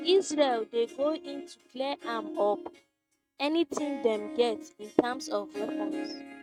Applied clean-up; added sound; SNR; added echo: neural mask model RNNoise.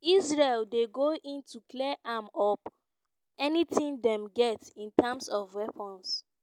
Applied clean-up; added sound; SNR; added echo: none; none; none; none.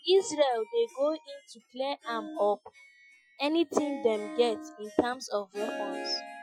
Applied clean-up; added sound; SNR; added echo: classical method Wiener filter.